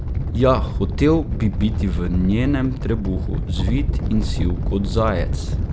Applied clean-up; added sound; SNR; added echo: none; Animal; 1 dB; none.